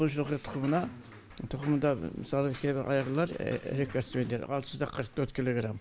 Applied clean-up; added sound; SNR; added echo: none; none; none; none.